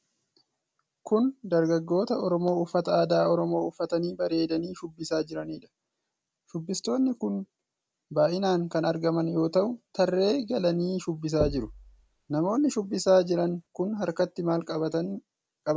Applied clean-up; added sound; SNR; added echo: none; Knock / Wood; 13 dB; none.